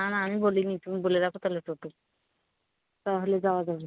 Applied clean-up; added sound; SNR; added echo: none; none; none; none.